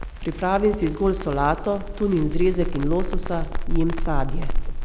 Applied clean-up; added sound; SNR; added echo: none; Crackle; 0 dB; none.